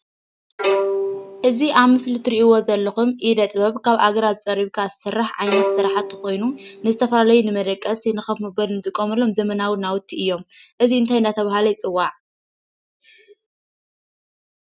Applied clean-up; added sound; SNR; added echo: none; Bowed string instrument; 5 dB; none.